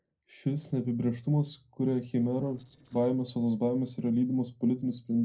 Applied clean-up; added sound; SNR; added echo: neural separator model SepFormer DNS4.